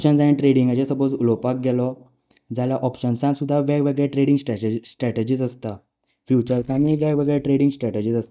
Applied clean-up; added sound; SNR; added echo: neural mask model DeepFilterNet 3.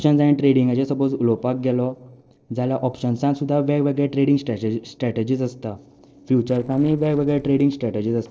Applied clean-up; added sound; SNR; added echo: neural separator model SepFormer DNS4.